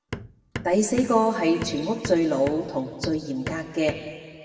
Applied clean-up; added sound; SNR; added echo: none; Hammer; 13 dB; reverberation time 2.2 s.